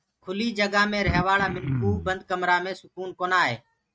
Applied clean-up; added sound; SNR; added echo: neural mask model RNNoise.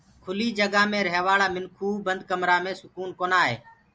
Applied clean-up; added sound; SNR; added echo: none; none; none; none.